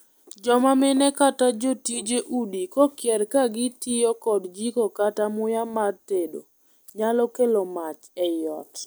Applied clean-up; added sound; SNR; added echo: none; none; none; none.